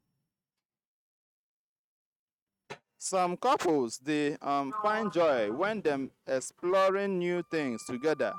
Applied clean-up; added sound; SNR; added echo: neural mask model RNNoise.